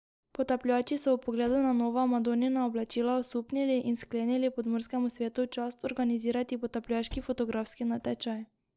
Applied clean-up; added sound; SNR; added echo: neural separator model SepFormer DNS4.